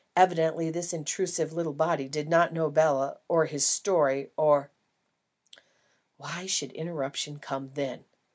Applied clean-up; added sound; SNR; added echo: none; none; none; none.